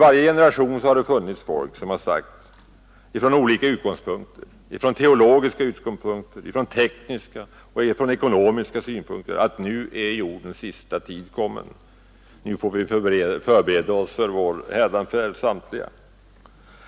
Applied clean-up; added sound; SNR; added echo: none; none; none; none.